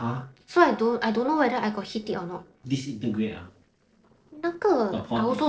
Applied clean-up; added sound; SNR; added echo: neural separator model SepFormer DNS4.